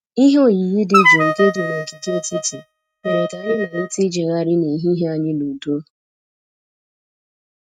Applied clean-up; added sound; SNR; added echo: neural mask model RNNoise.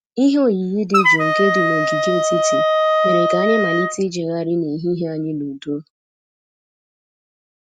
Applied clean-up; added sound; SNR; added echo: none; Wind instrument, woodwind instrument; -4 dB; none.